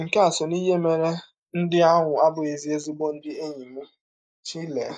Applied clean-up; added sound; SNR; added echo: neural mask model Resemble Enhance denoiser.